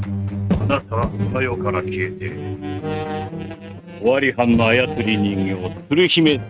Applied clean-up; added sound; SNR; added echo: neural mask model RNNoise.